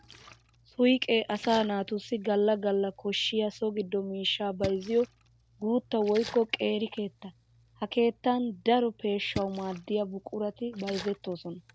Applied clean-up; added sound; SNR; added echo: none; Splash, splatter; 18 dB; none.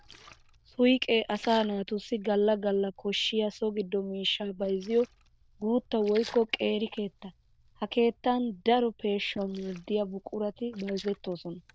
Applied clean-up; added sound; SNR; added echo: neural diffusion model UNIVERSE++.